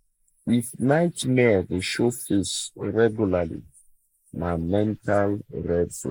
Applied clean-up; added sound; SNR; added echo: neural mask model Resemble Enhance denoiser.